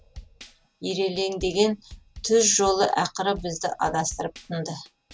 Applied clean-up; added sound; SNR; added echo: none; Drum kit; 20 dB; none.